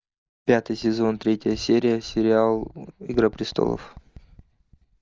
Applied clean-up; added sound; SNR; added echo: neural mask model DeepFilterNet 3.